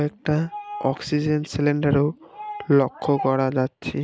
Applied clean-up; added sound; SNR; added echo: none; none; none; none.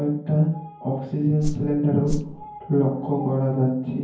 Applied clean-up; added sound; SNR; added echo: none; Whoosh, swoosh, swish; 6 dB; reverberation time 0.9 s.